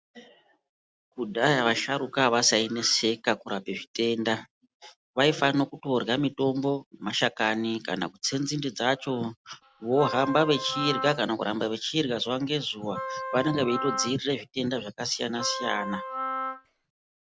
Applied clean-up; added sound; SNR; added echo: none; Wind instrument, woodwind instrument; 7 dB; none.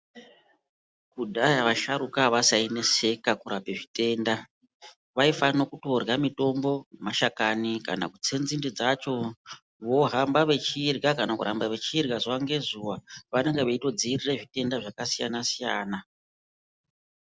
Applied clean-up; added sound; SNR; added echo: none; none; none; none.